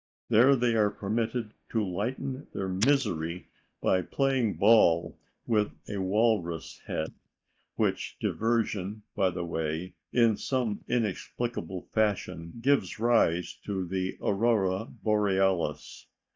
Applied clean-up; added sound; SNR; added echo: neural mask model DeepFilterNet 3.